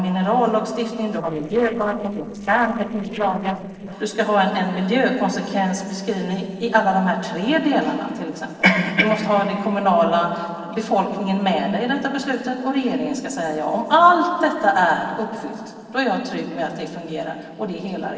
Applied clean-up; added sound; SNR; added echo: neural separator model SepFormer DNS4.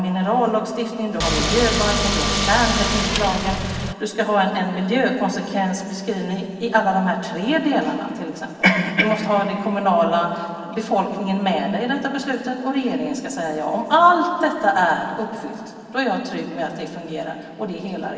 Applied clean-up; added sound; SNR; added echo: none; Car; 1 dB; reverberation time 2.6 s.